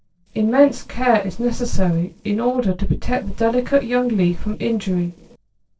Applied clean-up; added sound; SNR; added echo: neural separator model SepFormer DNS4.